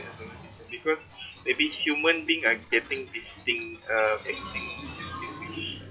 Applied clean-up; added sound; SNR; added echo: classical method WPE with log-MMSE.